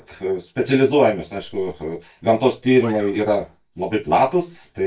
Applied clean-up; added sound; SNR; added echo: neural mask model DeepFilterNet 3.